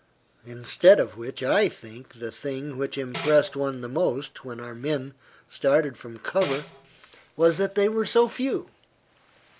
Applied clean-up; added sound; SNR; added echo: none; Tambourine; 14 dB; none.